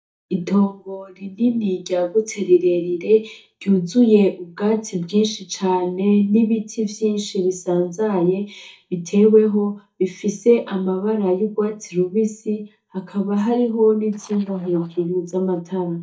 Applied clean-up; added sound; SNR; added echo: neural mask model DeepFilterNet 3.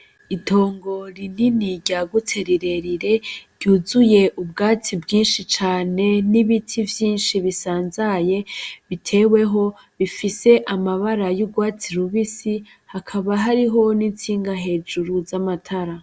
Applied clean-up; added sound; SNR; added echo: none; none; none; none.